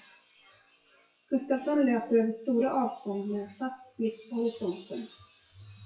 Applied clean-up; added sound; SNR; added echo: classical method WPE with log-MMSE.